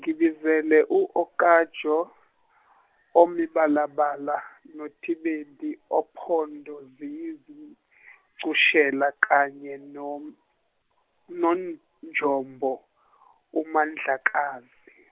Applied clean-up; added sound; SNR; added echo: none; none; none; none.